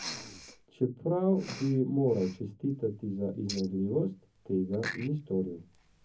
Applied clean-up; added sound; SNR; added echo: none; Respiratory sounds; 15 dB; reverberation time 0.3 s.